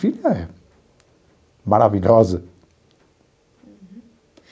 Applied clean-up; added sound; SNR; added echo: none; none; none; none.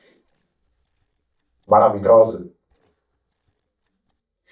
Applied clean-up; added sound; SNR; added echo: neural mask model DeepFilterNet 3.